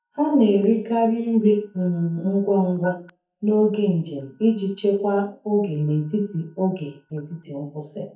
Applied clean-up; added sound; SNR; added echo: neural mask model DeepFilterNet 3.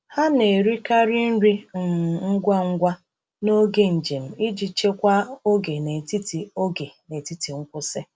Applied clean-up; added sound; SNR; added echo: none; none; none; none.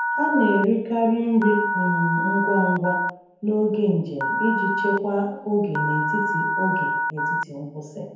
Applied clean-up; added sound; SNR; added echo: none; Telephone; 3 dB; reverberation time 0.9 s.